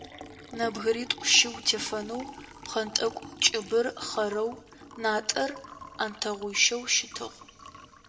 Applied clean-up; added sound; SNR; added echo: none; Liquid; 16 dB; reverberation time 1.6 s.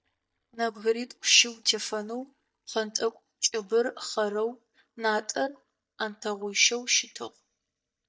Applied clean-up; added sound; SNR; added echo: neural mask model DeepFilterNet 3.